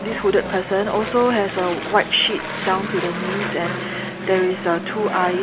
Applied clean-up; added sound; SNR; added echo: none; Aircraft; 7 dB; none.